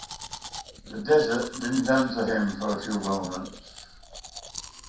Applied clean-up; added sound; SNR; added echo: none; Domestic sounds, home sounds; 13 dB; reverberation time 0.6 s.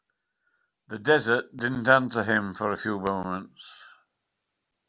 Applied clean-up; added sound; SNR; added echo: none; none; none; none.